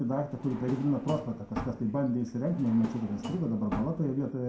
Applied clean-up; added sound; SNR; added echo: none; Drawer open or close; 11 dB; reverberation time 0.5 s.